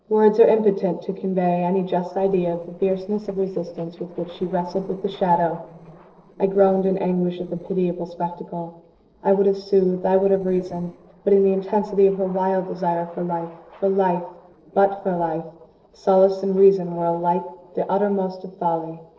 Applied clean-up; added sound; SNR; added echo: neural separator model SepFormer DNS4.